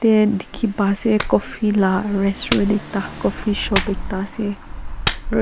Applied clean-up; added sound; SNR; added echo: none; Engine / Car + Clapping; 8 dB; none.